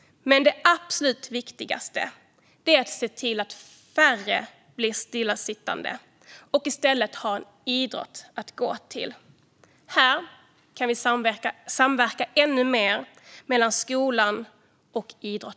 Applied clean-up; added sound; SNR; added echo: none; none; none; none.